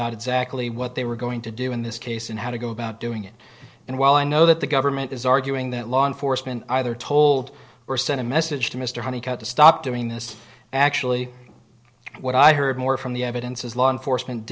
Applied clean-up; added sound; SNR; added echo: none; none; none; none.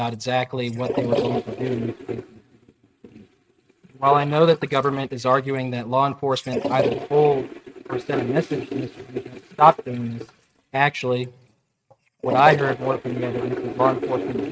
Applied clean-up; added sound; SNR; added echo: neural mask model RNNoise.